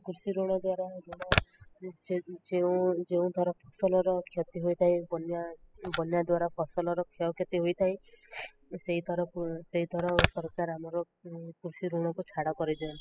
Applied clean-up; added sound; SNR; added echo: classical method spectral subtraction.